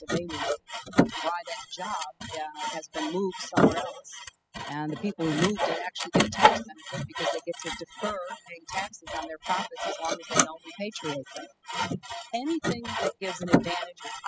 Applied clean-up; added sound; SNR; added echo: classical method spectral subtraction.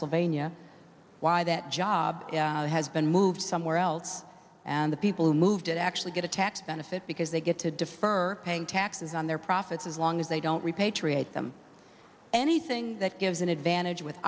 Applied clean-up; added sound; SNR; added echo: none; none; none; none.